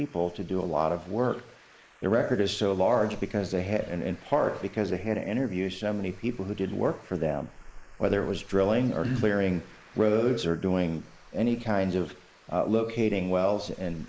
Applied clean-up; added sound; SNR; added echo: neural mask model Resemble Enhance denoiser.